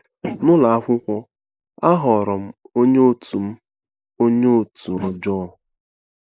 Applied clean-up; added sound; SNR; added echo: neural mask model Resemble Enhance denoiser.